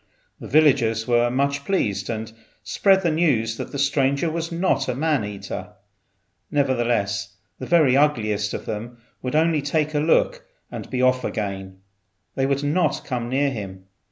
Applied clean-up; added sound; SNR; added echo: none; none; none; none.